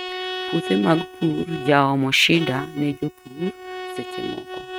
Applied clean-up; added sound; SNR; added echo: neural mask model RNNoise.